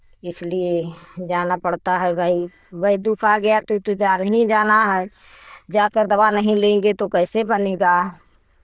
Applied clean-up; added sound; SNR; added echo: neural diffusion model UNIVERSE++.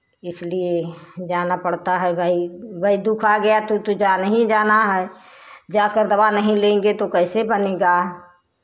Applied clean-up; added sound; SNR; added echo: none; none; none; none.